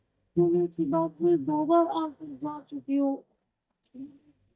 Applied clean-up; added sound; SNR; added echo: neural mask model DeepFilterNet 3.